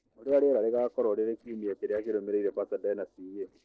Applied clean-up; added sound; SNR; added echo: neural separator model SepFormer DNS4.